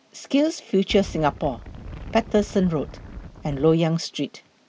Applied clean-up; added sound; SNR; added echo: none; Wind; 13 dB; none.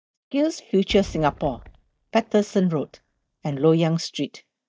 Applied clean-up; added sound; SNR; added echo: neural mask model DeepFilterNet 3.